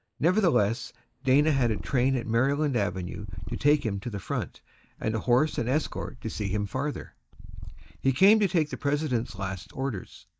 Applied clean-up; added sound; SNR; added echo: neural mask model DeepFilterNet 3.